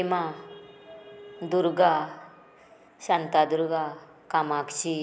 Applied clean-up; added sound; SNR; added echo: none; none; none; none.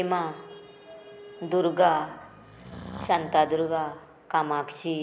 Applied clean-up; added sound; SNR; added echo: none; Breathing; 18 dB; none.